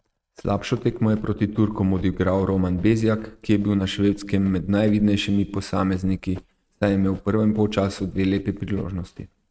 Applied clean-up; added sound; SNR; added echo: neural mask model RNNoise.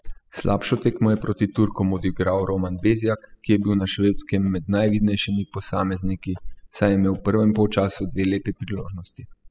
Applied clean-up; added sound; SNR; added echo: classical method spectral subtraction.